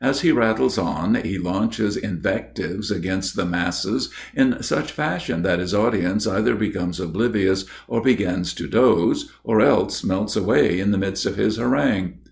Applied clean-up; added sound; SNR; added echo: none; none; none; none.